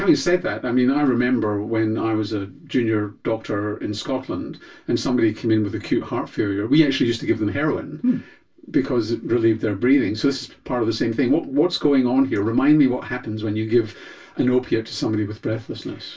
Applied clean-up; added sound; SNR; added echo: none; none; none; reverberation time 0.2 s.